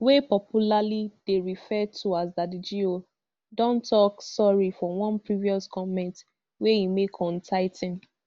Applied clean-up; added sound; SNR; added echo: none; none; none; none.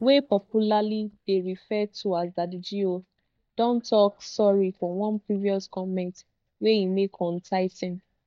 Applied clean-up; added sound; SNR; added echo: neural mask model DeepFilterNet 3.